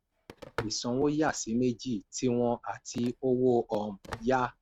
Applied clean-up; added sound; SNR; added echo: neural mask model RNNoise.